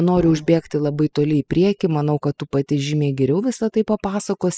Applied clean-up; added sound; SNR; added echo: classical method spectral subtraction.